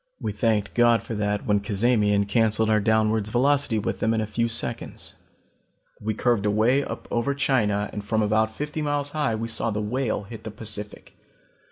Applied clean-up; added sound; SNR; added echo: none; none; none; none.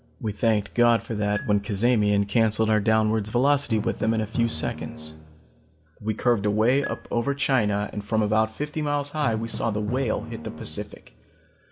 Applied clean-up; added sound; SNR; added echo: none; Marimba, xylophone + Drum; 15 dB; none.